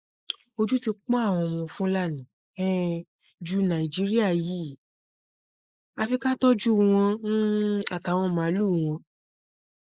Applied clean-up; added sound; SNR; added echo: neural mask model Resemble Enhance denoiser.